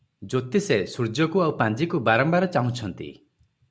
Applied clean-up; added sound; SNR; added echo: none; none; none; none.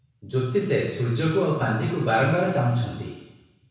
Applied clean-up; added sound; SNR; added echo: none; none; none; reverberation time 1.0 s.